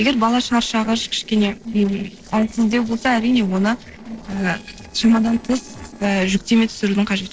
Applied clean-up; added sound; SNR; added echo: neural separator model SepFormer DNS4.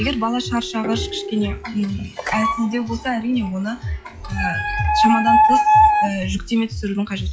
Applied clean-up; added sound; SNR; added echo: classical method log-MMSE.